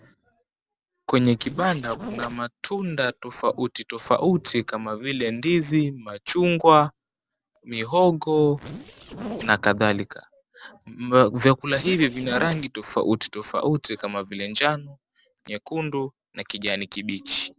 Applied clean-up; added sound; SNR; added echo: neural separator model SepFormer DNS4.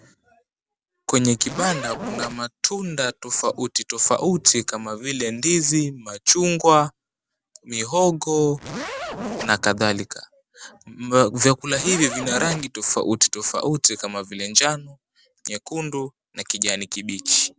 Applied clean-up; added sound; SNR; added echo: none; Zipper (clothing); 8 dB; none.